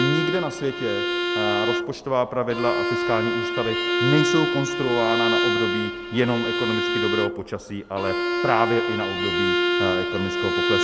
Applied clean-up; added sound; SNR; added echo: none; Bowed string instrument; -2 dB; none.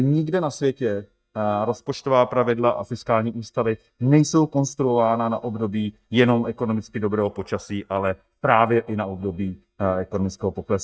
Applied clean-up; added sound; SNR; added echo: neural mask model DeepFilterNet 3.